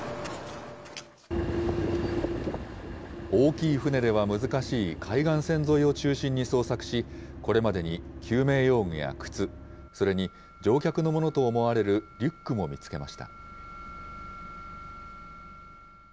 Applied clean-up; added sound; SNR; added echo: none; none; none; none.